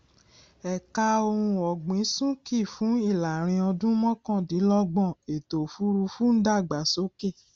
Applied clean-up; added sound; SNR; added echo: none; none; none; none.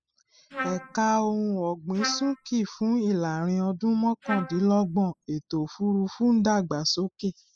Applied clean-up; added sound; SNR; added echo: classical method spectral subtraction.